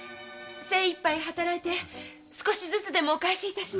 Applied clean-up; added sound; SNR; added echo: none; none; none; none.